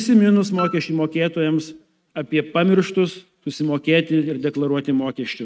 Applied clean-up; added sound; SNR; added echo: neural mask model RNNoise.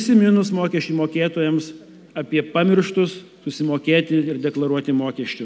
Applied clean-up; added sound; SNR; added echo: none; none; none; none.